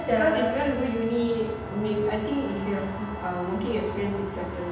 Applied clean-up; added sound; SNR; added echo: none; Trumpet; 19 dB; reverberation time 0.9 s.